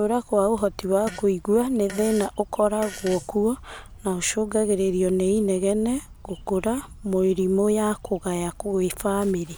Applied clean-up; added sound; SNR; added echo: none; Wind + Fart; 19 dB; none.